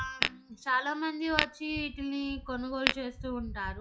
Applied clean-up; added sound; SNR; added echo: classical method log-MMSE.